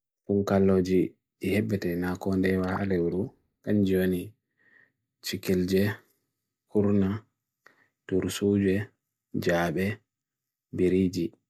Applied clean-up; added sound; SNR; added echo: neural mask model DeepFilterNet 3.